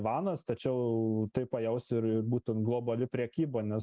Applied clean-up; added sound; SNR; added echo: none; none; none; none.